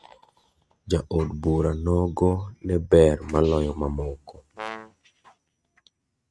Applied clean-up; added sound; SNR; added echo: neural mask model RNNoise.